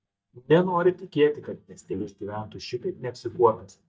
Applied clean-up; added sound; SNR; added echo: neural mask model DeepFilterNet 3.